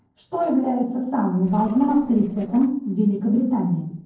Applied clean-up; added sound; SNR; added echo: neural separator model SepFormer DNS4.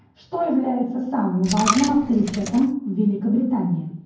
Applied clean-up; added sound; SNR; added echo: none; Coin (dropping); 10 dB; reverberation time 0.9 s.